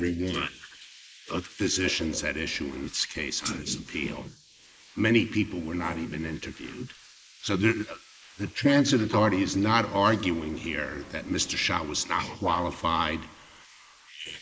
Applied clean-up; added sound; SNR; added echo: neural mask model Resemble Enhance denoiser.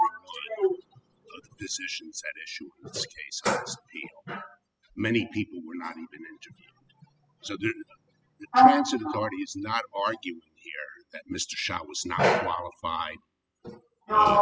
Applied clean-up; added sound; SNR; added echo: classical method spectral subtraction.